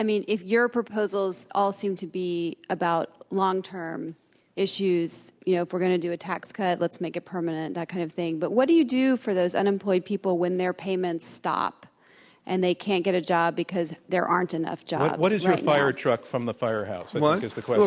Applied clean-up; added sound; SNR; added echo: none; none; none; none.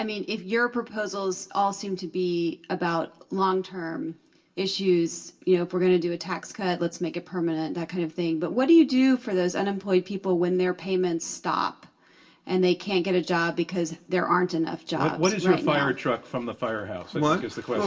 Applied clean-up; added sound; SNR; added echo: none; none; none; reverberation time 0.2 s.